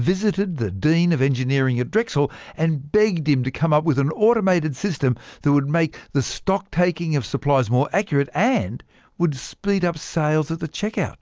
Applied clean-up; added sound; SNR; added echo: none; none; none; none.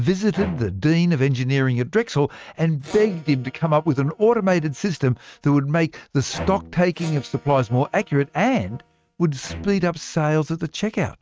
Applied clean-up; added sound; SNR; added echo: neural mask model RNNoise.